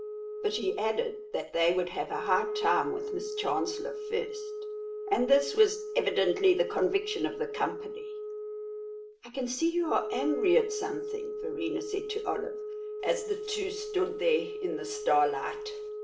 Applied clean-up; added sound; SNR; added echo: none; Wind instrument, woodwind instrument; 7 dB; reverberation time 0.4 s.